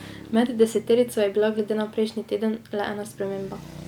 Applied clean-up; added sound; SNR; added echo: none; Traffic noise, roadway noise; 19 dB; none.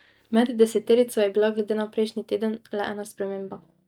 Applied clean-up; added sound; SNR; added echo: neural mask model DeepFilterNet 3.